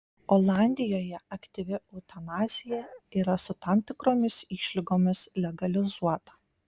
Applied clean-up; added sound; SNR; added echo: none; Bark; 19 dB; none.